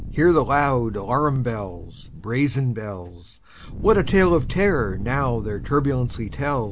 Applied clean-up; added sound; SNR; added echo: none; Fire; 10 dB; none.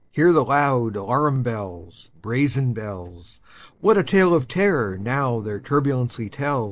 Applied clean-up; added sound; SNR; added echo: neural separator model SepFormer DNS4.